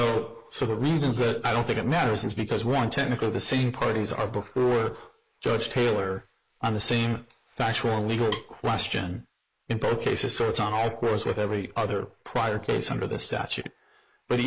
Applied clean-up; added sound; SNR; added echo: neural mask model Resemble Enhance denoiser.